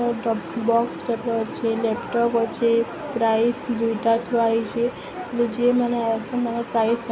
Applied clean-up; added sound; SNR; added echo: none; none; none; none.